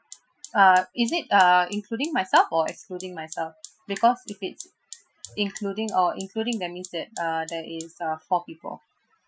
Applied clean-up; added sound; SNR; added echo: classical method Wiener filter.